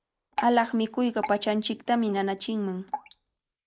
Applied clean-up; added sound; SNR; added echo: neural mask model Resemble Enhance denoiser.